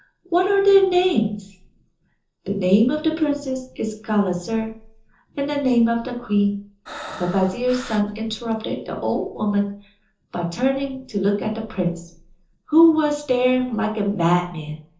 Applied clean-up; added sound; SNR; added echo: neural separator model SepFormer DNS4.